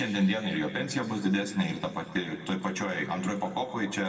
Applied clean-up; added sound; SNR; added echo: none; none; none; reverberation time 2.1 s.